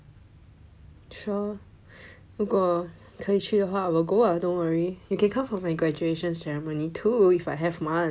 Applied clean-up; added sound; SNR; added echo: none; none; none; none.